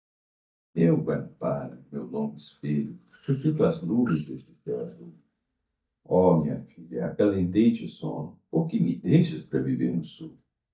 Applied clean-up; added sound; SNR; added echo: neural mask model DeepFilterNet 3.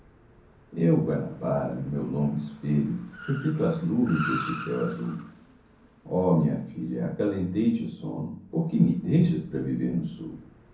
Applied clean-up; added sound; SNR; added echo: none; Car; 16 dB; reverberation time 0.6 s.